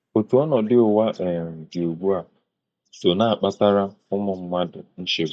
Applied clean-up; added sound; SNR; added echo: neural mask model DeepFilterNet 3.